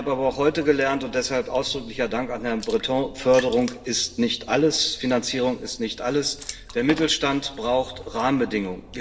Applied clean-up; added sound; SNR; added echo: none; Water / Splash, splatter; 18 dB; reverberation time 2.1 s.